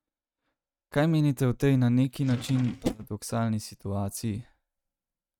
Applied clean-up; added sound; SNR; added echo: neural mask model RNNoise.